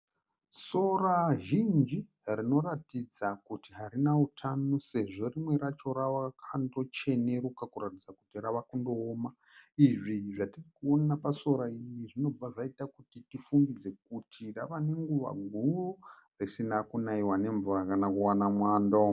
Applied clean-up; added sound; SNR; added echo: none; none; none; none.